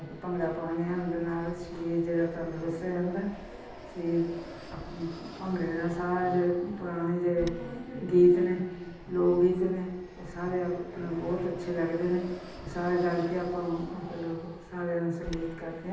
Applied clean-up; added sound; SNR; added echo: none; Fixed-wing aircraft, airplane; 16 dB; reverberation time 0.9 s.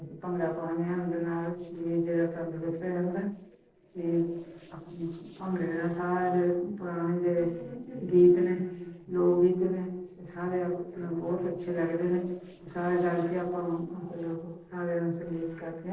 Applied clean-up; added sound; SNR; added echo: neural separator model SepFormer DNS4.